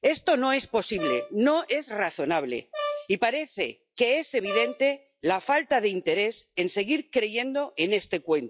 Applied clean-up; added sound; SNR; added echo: classical method log-MMSE.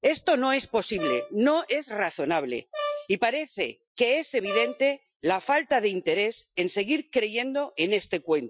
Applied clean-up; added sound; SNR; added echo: classical method Wiener filter.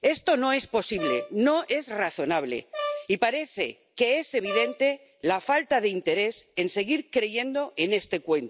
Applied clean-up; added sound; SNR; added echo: none; Brass instrument; 9 dB; none.